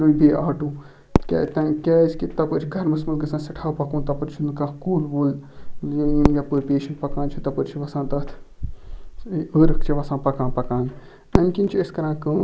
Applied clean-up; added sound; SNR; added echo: none; Fireworks; 10 dB; none.